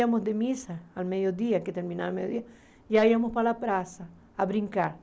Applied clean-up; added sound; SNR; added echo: none; none; none; none.